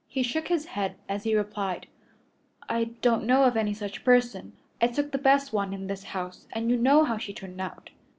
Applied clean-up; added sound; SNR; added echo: none; none; none; none.